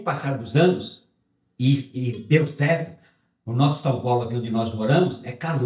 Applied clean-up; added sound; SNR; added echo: neural mask model DeepFilterNet 3.